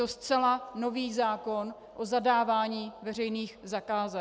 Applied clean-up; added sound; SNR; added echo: none; none; none; none.